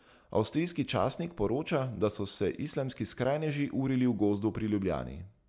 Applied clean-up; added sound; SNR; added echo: none; none; none; none.